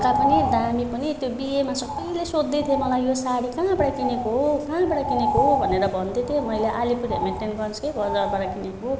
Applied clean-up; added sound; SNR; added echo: none; Bird; 4 dB; none.